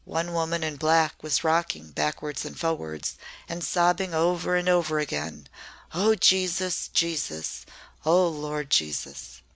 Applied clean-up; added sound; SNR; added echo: none; none; none; none.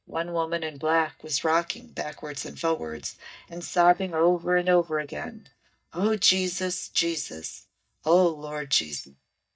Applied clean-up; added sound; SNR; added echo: neural mask model DeepFilterNet 3.